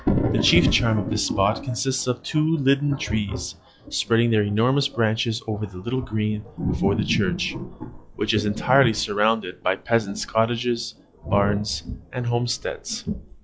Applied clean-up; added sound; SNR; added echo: classical method log-MMSE.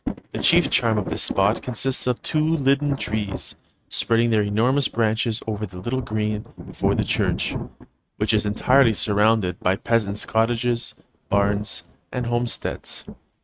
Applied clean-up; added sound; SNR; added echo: neural mask model RNNoise.